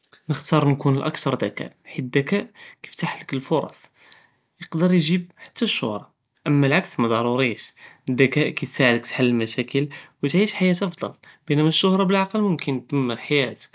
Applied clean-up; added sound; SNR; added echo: none; none; none; none.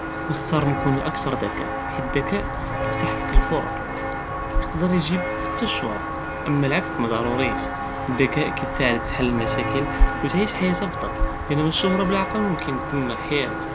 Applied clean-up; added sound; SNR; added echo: none; Walk, footsteps; 0 dB; none.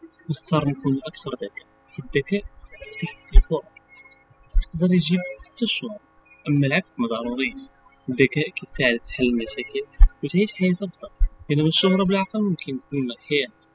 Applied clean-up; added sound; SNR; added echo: classical method spectral subtraction.